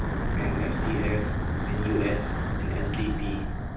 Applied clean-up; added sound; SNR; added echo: none; Wind / Breathing; -4 dB; reverberation time 0.6 s.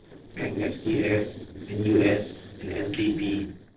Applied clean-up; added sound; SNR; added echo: neural separator model SepFormer DNS4.